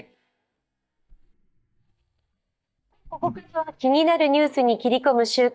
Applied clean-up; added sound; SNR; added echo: neural mask model DeepFilterNet 3.